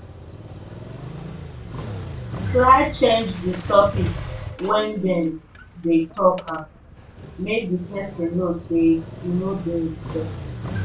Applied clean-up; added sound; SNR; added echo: none; Motorcycle; 10 dB; reverberation time 0.2 s.